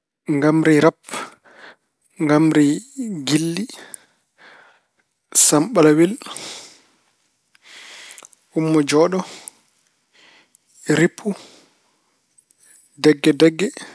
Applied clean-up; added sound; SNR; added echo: none; none; none; none.